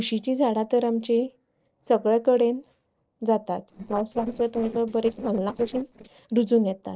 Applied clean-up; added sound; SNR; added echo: neural separator model SepFormer DNS4.